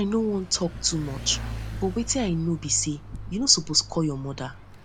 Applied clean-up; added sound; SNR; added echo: none; Mechanisms / Bicycle; 10 dB; none.